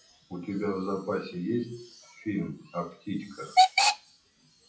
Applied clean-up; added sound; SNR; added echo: classical method WPE with log-MMSE.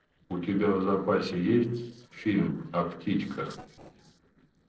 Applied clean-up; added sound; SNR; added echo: neural separator model SepFormer DNS4.